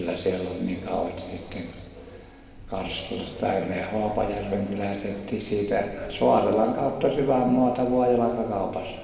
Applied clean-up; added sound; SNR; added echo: none; none; none; reverberation time 1.8 s.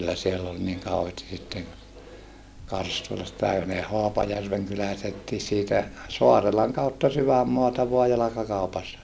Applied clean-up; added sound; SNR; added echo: none; none; none; none.